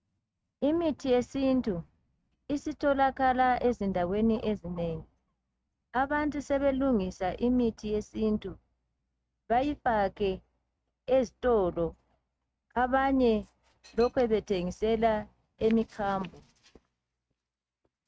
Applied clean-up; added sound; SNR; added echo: neural mask model RNNoise.